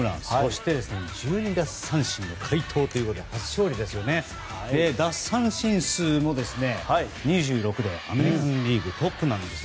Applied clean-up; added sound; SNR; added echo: none; none; none; none.